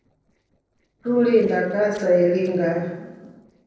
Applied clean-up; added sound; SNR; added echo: neural separator model SepFormer DNS4.